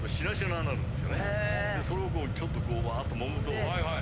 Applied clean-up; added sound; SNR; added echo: none; Mechanisms; -3 dB; none.